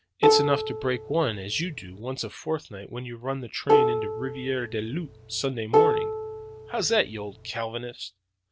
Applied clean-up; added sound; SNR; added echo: none; Plucked string instrument; -4 dB; none.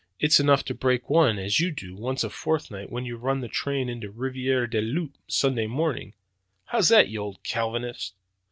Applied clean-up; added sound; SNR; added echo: none; none; none; none.